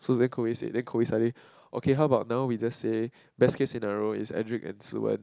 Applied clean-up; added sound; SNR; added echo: none; none; none; none.